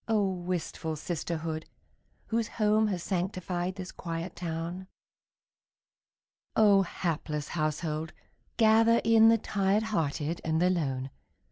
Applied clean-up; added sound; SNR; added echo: none; none; none; none.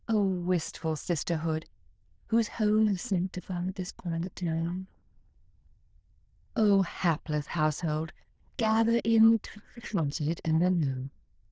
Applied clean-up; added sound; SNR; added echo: neural diffusion model UNIVERSE++.